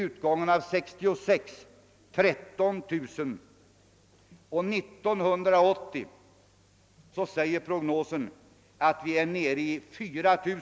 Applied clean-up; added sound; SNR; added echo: none; none; none; none.